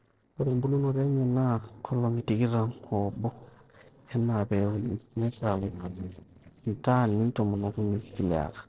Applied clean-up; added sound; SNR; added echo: neural separator model SepFormer DNS4.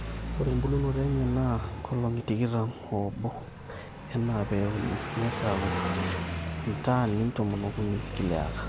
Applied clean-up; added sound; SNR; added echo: none; Car passing by; 5 dB; none.